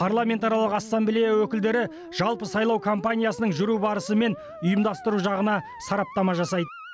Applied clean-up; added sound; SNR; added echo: none; Musical instrument; 16 dB; none.